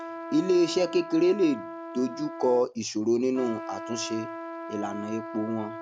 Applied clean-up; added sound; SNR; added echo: none; Trumpet; 11 dB; none.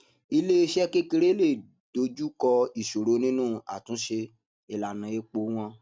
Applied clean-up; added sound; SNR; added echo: none; none; none; none.